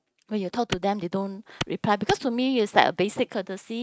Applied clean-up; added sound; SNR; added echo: neural mask model RNNoise.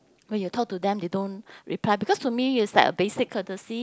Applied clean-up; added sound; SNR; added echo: none; none; none; none.